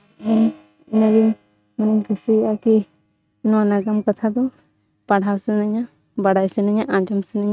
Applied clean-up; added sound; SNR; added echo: neural mask model RNNoise.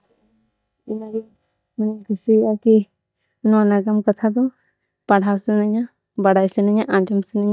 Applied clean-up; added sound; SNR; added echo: neural mask model DeepFilterNet 3.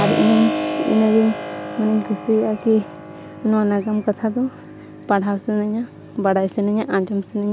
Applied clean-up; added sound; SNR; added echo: none; Keyboard (musical); 9 dB; none.